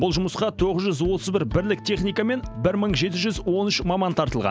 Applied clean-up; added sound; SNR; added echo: none; none; none; none.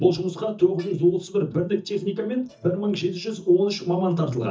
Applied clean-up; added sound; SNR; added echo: neural mask model DeepFilterNet 3.